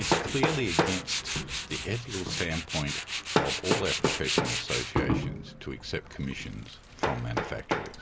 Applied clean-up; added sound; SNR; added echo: none; Hammer + Tools; -3 dB; none.